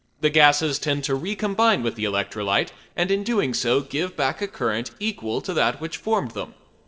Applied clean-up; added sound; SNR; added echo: neural separator model SepFormer DNS4.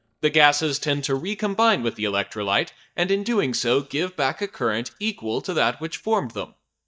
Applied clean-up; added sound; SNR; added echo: neural mask model DeepFilterNet 3.